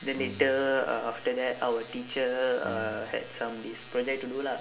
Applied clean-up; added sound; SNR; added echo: none; Bowed string instrument; 18 dB; reverberation time 3.0 s.